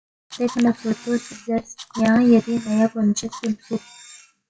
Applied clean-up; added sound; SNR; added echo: classical method WPE with log-MMSE.